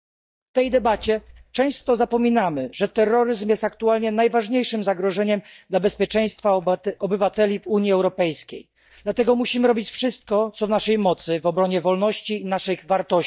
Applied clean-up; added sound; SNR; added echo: neural mask model DeepFilterNet 3.